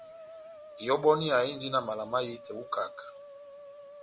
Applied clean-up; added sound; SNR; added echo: none; Musical instrument; 16 dB; none.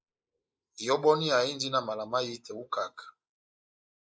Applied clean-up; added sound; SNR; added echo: neural mask model Resemble Enhance denoiser.